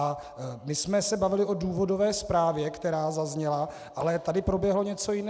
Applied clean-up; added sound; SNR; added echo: none; none; none; none.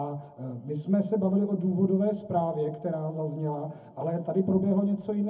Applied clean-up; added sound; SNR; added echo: none; none; none; reverberation time 0.3 s.